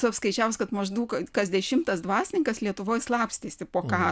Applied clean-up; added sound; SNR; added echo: none; none; none; none.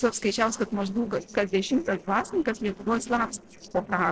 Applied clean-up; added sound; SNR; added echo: neural separator model SepFormer DNS4.